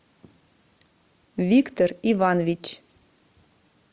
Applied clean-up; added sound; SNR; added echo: none; none; none; none.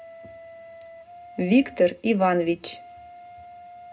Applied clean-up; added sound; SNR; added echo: none; Wind instrument, woodwind instrument; 19 dB; reverberation time 0.2 s.